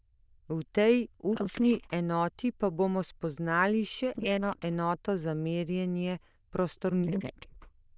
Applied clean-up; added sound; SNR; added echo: neural diffusion model UNIVERSE++.